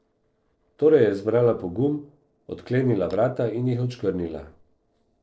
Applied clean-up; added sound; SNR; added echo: neural separator model SepFormer DNS4.